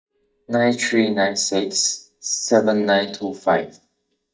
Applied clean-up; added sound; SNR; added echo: neural mask model DeepFilterNet 3.